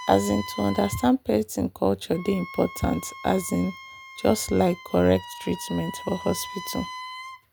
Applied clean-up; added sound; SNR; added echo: none; Wind instrument, woodwind instrument; 14 dB; none.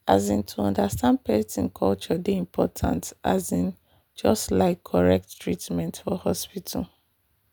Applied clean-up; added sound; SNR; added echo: none; none; none; none.